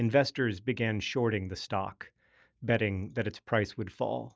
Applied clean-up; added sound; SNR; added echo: none; none; none; none.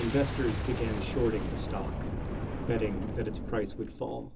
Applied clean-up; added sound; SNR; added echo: none; Boom; 1 dB; reverberation time 0.2 s.